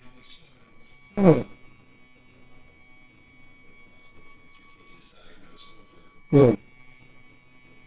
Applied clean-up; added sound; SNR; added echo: neural separator model SepFormer WHAMR!.